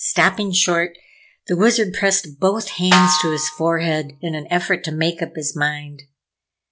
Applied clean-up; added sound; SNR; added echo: none; Snare drum; 3 dB; none.